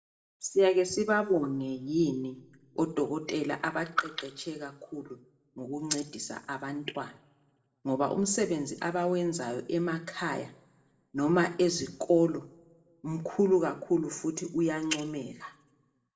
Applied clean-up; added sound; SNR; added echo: none; none; none; reverberation time 0.5 s.